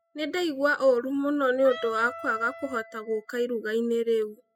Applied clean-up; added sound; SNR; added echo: classical method spectral subtraction.